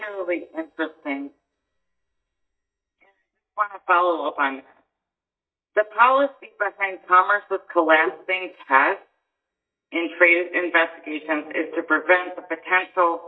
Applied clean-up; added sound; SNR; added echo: neural mask model DeepFilterNet 3.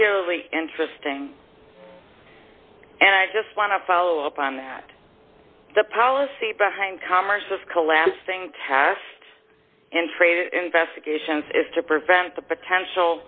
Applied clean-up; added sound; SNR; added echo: none; none; none; none.